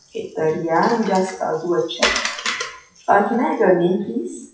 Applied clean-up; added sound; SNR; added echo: classical method WPE with log-MMSE.